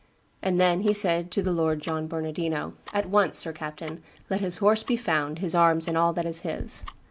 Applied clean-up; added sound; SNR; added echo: none; Tick-tock; 19 dB; none.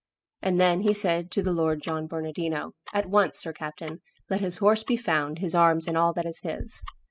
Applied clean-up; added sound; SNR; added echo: classical method spectral subtraction.